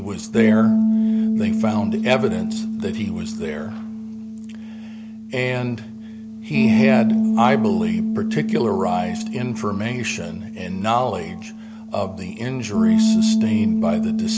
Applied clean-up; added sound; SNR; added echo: none; Bass guitar; -4 dB; none.